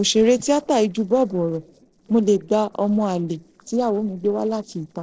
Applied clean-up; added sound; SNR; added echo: neural separator model SepFormer DNS4.